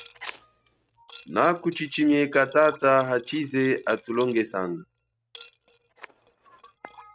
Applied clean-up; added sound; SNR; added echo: neural mask model RNNoise.